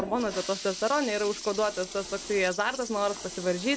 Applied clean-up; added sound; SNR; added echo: none; Toilet flush; 11 dB; none.